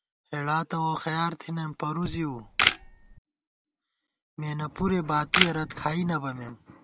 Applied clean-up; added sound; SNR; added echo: none; Camera; -1 dB; none.